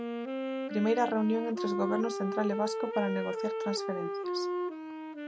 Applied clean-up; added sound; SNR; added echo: none; Wind instrument, woodwind instrument; 2 dB; none.